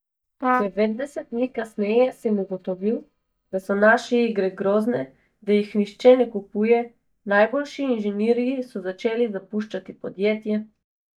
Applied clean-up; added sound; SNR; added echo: neural mask model DeepFilterNet 3.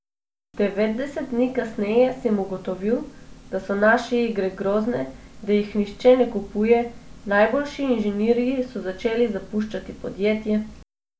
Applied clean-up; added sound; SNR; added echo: none; none; none; none.